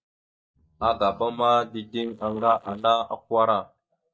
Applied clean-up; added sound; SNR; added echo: neural mask model DeepFilterNet 3.